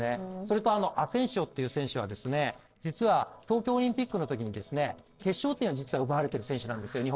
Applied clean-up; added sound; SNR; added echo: neural separator model SepFormer DNS4.